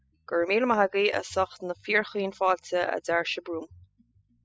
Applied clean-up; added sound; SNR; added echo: classical method spectral subtraction.